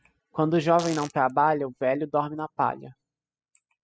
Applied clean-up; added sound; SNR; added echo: classical method spectral subtraction.